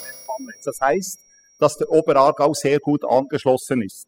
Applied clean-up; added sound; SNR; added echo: classical method spectral subtraction.